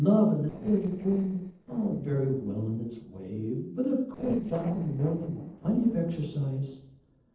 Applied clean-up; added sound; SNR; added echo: neural separator model SepFormer DNS4.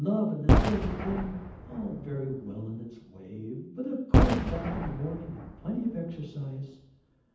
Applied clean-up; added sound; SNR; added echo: none; Boom; -4 dB; reverberation time 0.8 s.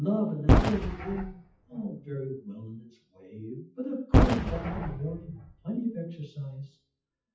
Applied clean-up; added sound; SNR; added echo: classical method WPE with log-MMSE.